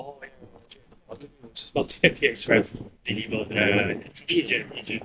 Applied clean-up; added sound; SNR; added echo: neural mask model DeepFilterNet 3.